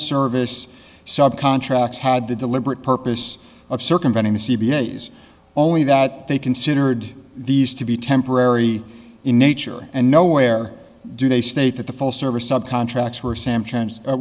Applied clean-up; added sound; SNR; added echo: none; none; none; none.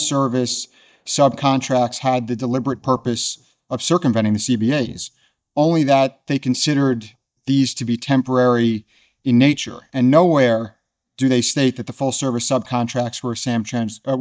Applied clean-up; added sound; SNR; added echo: neural mask model DeepFilterNet 3.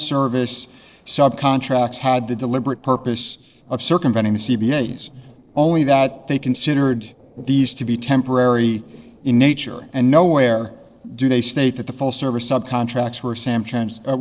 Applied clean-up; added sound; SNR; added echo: neural separator model SepFormer DNS4.